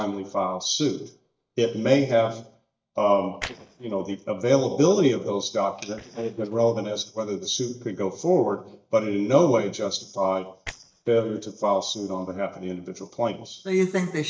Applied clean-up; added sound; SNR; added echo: neural mask model DeepFilterNet 3.